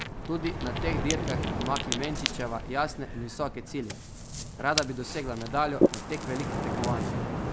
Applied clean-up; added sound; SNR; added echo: none; Ocean; -2 dB; none.